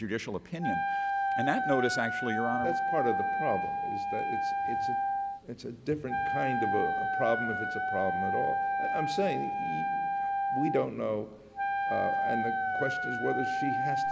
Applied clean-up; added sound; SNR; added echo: none; Wind instrument, woodwind instrument; -3 dB; none.